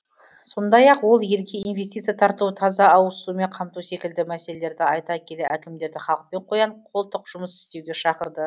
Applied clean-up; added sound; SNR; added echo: none; none; none; none.